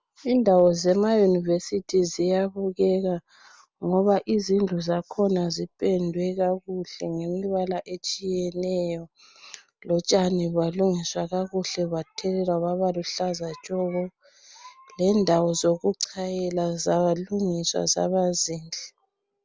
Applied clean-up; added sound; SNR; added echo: none; none; none; none.